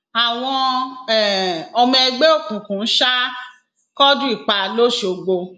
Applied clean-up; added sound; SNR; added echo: none; none; none; none.